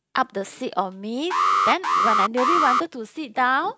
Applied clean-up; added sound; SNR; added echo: neural mask model RNNoise.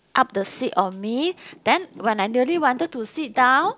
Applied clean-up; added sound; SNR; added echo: none; none; none; none.